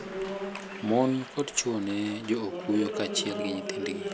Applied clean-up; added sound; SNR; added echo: none; Applause; 6 dB; none.